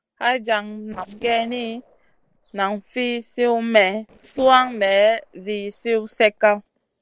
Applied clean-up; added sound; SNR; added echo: neural separator model SepFormer DNS4.